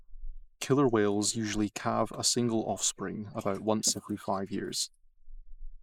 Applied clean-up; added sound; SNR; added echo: neural mask model Resemble Enhance denoiser.